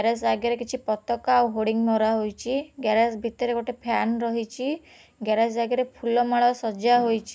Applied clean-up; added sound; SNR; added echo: none; none; none; none.